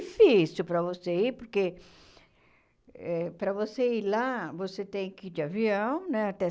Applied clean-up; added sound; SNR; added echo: none; none; none; none.